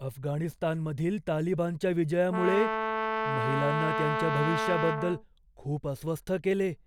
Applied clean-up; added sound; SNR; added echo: none; Brass instrument; 1 dB; none.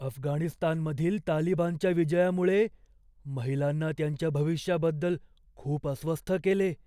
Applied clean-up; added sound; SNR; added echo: none; none; none; none.